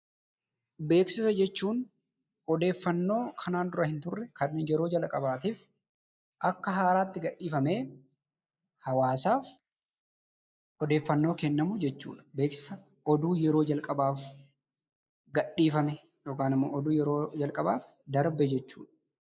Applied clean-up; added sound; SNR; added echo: neural mask model Resemble Enhance denoiser.